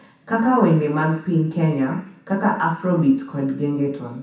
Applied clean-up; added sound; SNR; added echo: none; none; none; reverberation time 0.7 s.